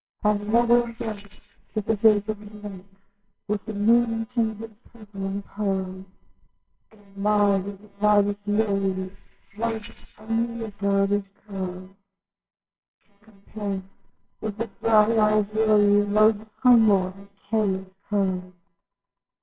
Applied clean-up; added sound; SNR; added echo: neural separator model SepFormer WHAMR!.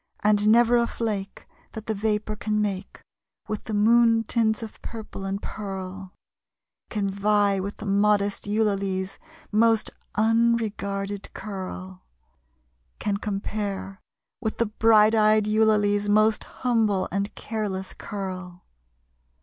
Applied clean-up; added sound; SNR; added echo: none; none; none; none.